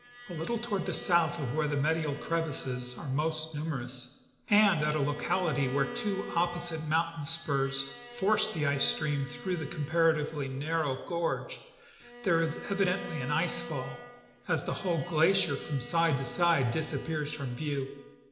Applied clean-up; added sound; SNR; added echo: none; Bowed string instrument; 16 dB; reverberation time 0.8 s.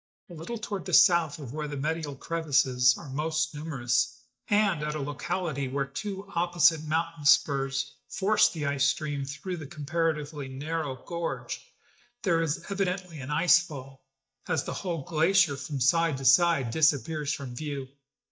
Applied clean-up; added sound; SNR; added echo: neural mask model DeepFilterNet 3.